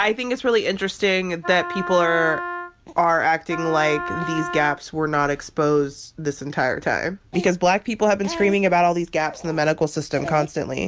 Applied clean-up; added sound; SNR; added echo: none; Wind instrument, woodwind instrument; 9 dB; none.